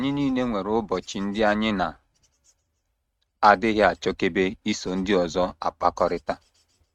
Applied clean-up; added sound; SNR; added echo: neural mask model RNNoise.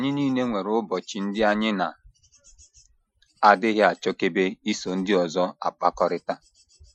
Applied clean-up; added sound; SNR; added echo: classical method Wiener filter.